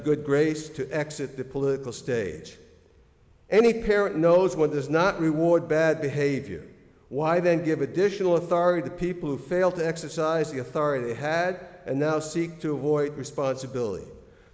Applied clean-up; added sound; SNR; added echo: none; none; none; none.